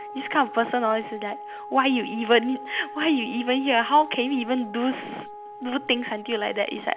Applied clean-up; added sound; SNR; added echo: none; Wind instrument, woodwind instrument; 14 dB; none.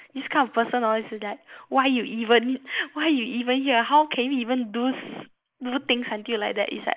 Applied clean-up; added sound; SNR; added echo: neural mask model Resemble Enhance denoiser.